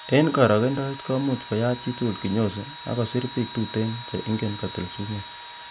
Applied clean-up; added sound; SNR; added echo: none; Engine / Drill; 13 dB; none.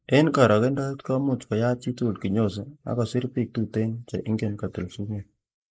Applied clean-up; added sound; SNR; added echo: neural mask model Resemble Enhance denoiser.